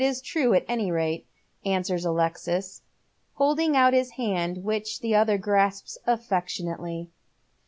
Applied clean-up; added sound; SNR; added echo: none; none; none; none.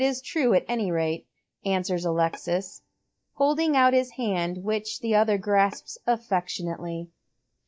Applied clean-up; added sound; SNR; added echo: neural mask model DeepFilterNet 3.